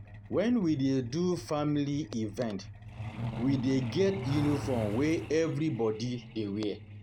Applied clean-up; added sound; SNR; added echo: none; Truck; 9 dB; none.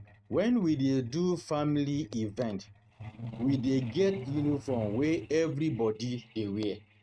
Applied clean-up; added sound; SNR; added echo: neural mask model RNNoise.